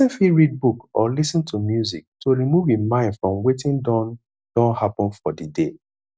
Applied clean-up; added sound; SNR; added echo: none; none; none; none.